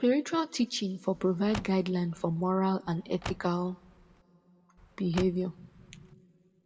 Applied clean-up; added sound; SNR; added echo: none; Car; 14 dB; reverberation time 2.2 s.